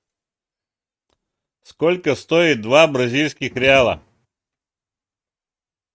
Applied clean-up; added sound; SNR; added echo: neural mask model RNNoise.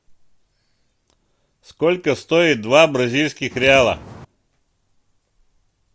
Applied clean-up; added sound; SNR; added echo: none; Walk, footsteps; 14 dB; none.